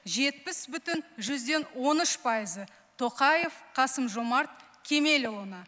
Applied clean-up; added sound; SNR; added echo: none; none; none; none.